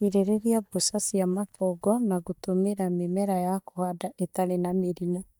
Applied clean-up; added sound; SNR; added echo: neural mask model DeepFilterNet 3.